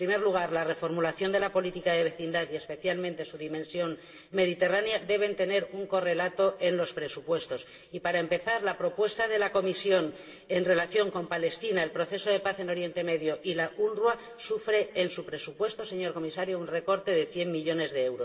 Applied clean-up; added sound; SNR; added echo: none; none; none; reverberation time 2.6 s.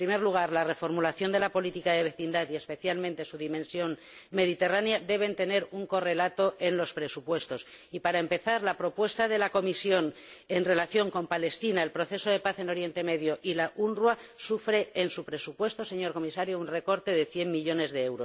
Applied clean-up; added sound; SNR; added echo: none; none; none; none.